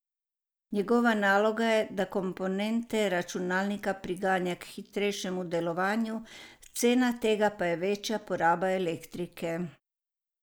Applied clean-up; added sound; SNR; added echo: none; none; none; none.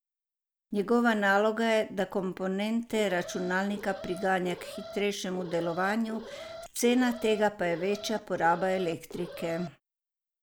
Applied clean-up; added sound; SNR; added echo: none; Alarm; 14 dB; none.